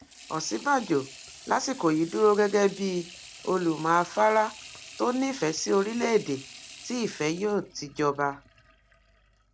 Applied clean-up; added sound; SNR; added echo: none; Sink (filling or washing) / Water tap, faucet; 19 dB; none.